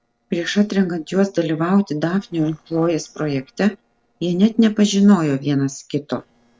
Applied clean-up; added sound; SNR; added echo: neural separator model SepFormer DNS4.